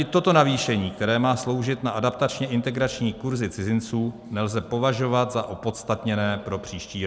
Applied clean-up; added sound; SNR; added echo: none; none; none; none.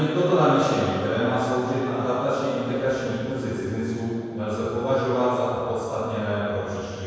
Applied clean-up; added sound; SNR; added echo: none; none; none; reverberation time 2.2 s.